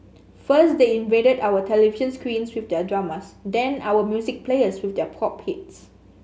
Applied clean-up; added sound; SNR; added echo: none; none; none; none.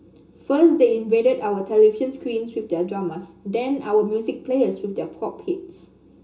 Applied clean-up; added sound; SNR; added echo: none; none; none; reverberation time 0.2 s.